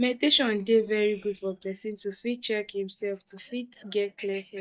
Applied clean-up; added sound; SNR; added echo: neural mask model DeepFilterNet 3.